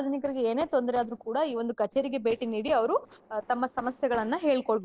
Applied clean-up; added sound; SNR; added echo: neural separator model SepFormer DNS4.